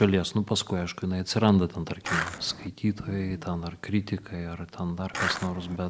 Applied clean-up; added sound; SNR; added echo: none; Skateboard; 4 dB; none.